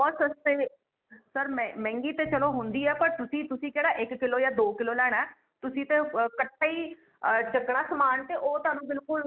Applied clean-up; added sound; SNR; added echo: none; Drum; 18 dB; none.